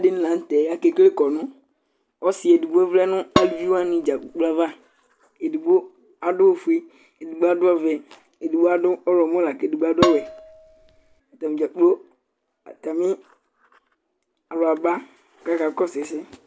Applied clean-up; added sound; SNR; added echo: none; Dishes, pots, and pans; 4 dB; none.